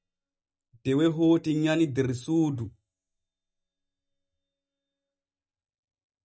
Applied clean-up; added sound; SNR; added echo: neural mask model DeepFilterNet 3.